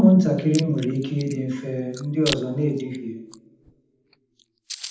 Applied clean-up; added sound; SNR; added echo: none; Chewing, mastication; 15 dB; reverberation time 0.8 s.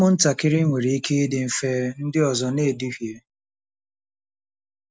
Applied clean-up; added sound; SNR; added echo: none; none; none; none.